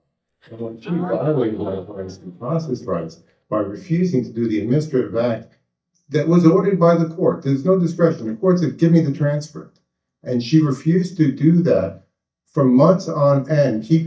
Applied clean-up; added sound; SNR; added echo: neural mask model DeepFilterNet 3.